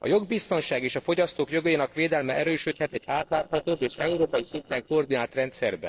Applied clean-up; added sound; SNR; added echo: neural separator model SepFormer DNS4.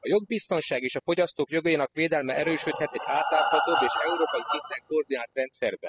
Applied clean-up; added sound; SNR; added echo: classical method spectral subtraction.